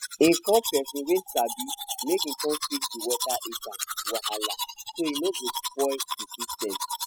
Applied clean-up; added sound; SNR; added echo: classical method spectral subtraction.